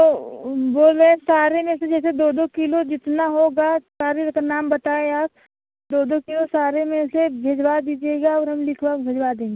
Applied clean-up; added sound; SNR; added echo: none; none; none; none.